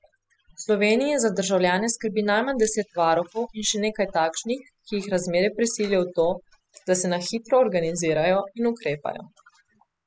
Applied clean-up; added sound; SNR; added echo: classical method spectral subtraction.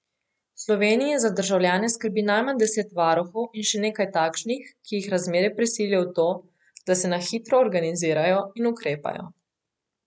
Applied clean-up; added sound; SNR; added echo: none; none; none; none.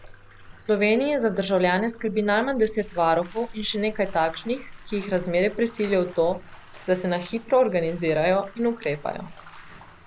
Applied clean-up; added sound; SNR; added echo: none; Bathtub (filling or washing); 17 dB; none.